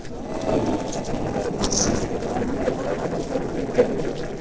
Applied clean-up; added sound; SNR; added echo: neural separator model SepFormer DNS4.